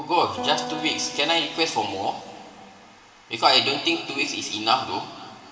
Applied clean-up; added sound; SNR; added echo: none; Acoustic guitar; 14 dB; reverberation time 2.4 s.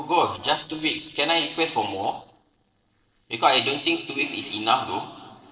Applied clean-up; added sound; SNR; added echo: neural separator model SepFormer DNS4.